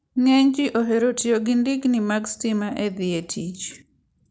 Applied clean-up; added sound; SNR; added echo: none; none; none; none.